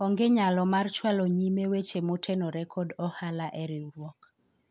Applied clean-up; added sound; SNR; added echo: none; none; none; none.